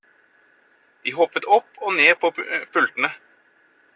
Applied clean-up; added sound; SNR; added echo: none; none; none; none.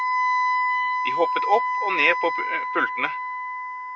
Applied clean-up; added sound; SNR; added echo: none; Wind instrument, woodwind instrument; -2 dB; none.